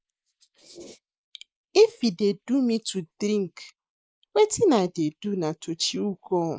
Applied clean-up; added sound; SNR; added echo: neural mask model Resemble Enhance denoiser.